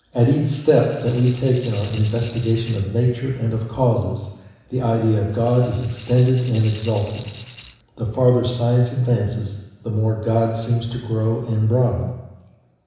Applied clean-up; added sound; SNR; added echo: none; Rattle (instrument); 9 dB; reverberation time 1.0 s.